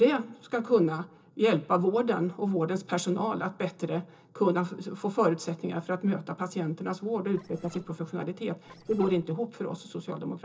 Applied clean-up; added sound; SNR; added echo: neural separator model SepFormer DNS4.